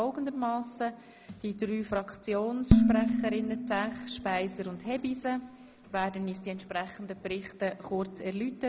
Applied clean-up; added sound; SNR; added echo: none; Dishes, pots, and pans; -3 dB; none.